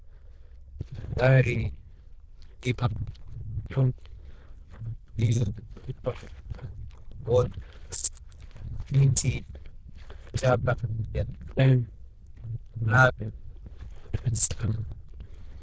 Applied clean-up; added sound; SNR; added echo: neural diffusion model UNIVERSE++.